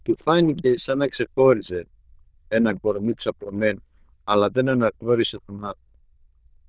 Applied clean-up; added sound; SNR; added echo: neural diffusion model UNIVERSE++.